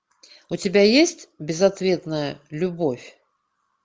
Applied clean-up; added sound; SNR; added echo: none; none; none; none.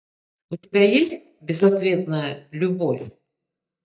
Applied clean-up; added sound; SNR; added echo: neural mask model DeepFilterNet 3.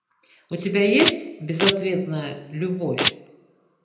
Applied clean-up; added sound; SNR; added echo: none; Domestic sounds, home sounds; -2 dB; reverberation time 0.8 s.